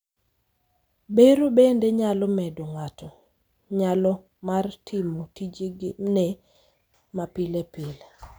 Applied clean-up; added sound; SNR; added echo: none; none; none; none.